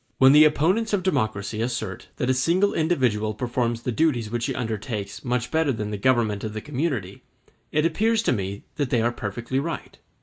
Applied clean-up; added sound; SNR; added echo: none; none; none; none.